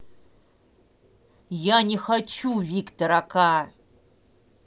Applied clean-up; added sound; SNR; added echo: none; none; none; none.